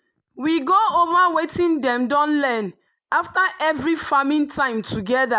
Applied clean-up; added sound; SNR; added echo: neural mask model Resemble Enhance denoiser.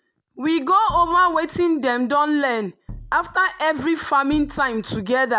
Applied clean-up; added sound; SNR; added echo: none; Bass drum; 19 dB; none.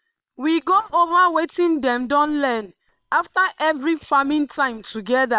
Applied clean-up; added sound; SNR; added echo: neural separator model SepFormer WHAM!.